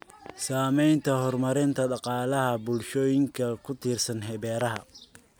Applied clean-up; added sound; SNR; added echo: none; none; none; none.